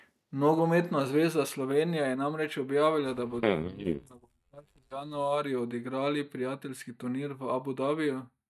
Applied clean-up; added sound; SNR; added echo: neural mask model DeepFilterNet 3.